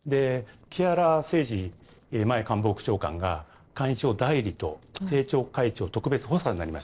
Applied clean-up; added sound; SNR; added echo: neural separator model SepFormer DNS4.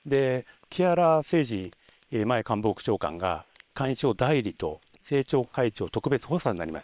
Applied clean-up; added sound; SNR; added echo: neural separator model SepFormer WHAM!.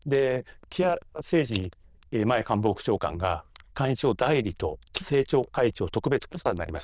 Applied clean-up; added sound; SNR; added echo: neural diffusion model UNIVERSE++.